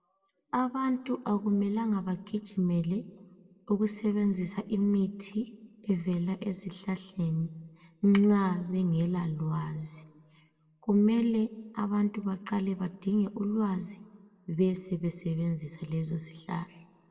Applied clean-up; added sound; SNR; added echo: none; none; none; reverberation time 1.2 s.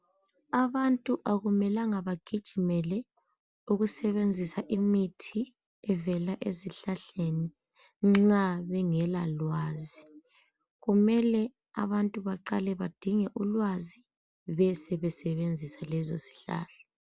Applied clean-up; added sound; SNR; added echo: none; none; none; none.